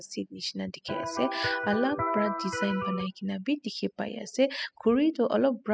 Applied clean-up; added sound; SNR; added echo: classical method spectral subtraction.